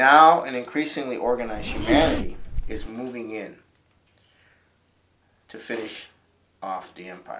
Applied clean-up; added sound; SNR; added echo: none; Zipper (clothing); 1 dB; none.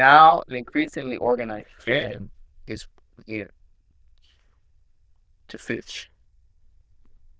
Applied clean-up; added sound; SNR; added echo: neural diffusion model UNIVERSE++.